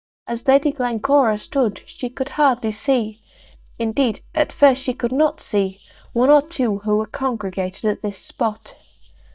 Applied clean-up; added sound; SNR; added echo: neural mask model DeepFilterNet 3.